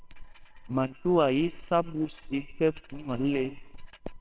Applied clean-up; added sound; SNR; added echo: neural separator model SepFormer WHAMR!.